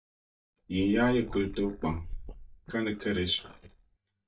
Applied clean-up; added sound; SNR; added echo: neural mask model DeepFilterNet 3.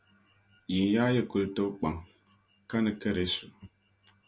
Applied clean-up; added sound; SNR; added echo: none; none; none; none.